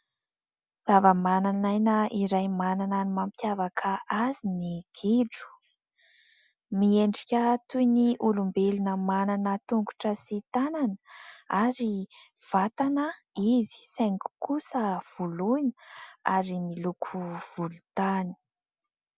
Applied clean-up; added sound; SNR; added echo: none; none; none; none.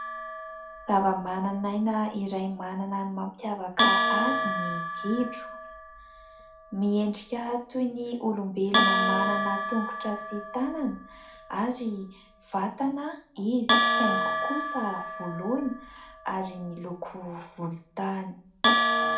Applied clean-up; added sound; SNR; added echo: none; Bell; -1 dB; reverberation time 0.4 s.